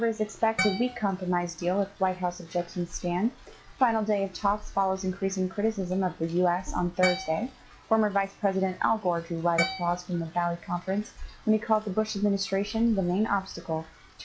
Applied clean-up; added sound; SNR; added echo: classical method log-MMSE.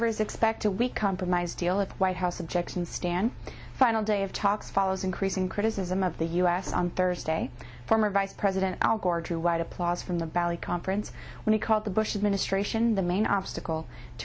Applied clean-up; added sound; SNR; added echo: none; none; none; none.